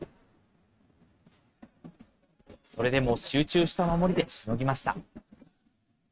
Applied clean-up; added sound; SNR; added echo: neural mask model RNNoise.